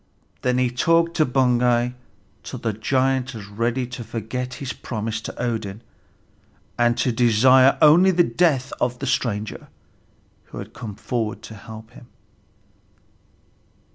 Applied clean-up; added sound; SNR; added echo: none; none; none; none.